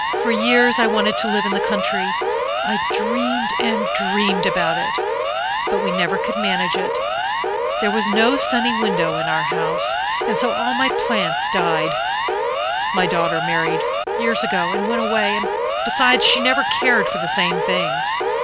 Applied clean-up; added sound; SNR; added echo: none; Siren; -2 dB; none.